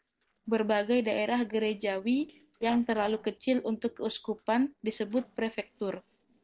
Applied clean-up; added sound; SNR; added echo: neural separator model SepFormer DNS4.